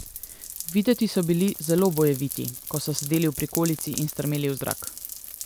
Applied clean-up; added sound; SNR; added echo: none; Rain; 9 dB; none.